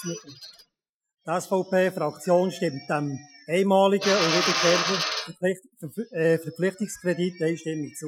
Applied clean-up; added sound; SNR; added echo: classical method Wiener filter.